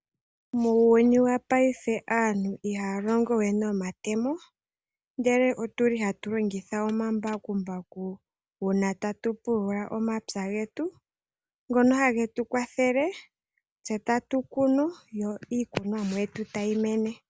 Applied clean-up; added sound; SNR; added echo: none; none; none; none.